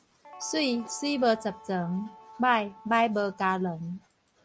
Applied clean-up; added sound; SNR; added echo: none; Guitar; 20 dB; none.